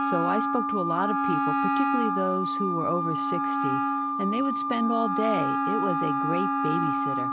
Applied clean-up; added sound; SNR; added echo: none; Wind instrument, woodwind instrument + Wind instrument, woodwind instrument; -3 dB; none.